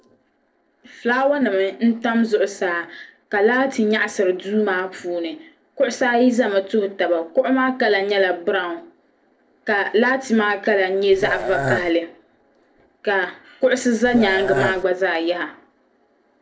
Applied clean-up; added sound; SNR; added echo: neural separator model SepFormer DNS4.